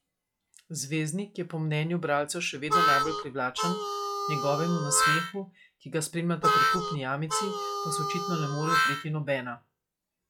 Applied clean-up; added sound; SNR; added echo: classical method log-MMSE.